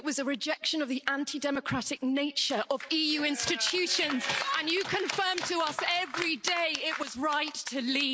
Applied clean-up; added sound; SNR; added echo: none; none; none; none.